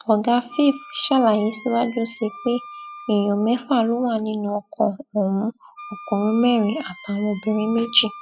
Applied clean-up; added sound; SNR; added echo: classical method spectral subtraction.